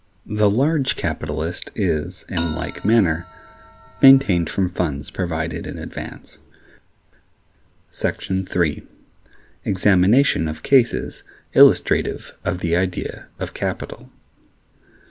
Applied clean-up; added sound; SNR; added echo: none; Bell; 11 dB; none.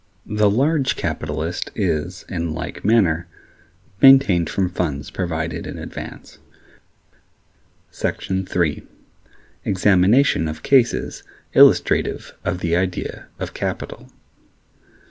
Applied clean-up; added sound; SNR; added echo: none; none; none; none.